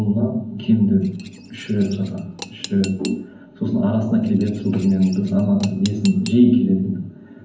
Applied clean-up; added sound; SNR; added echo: none; Cutlery, silverware / Dishes, pots, and pans; 20 dB; reverberation time 0.4 s.